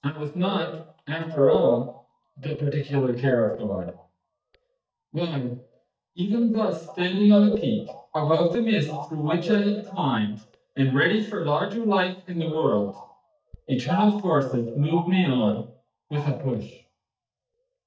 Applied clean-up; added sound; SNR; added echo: neural mask model DeepFilterNet 3.